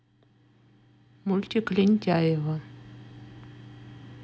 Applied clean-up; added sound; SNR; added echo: none; none; none; none.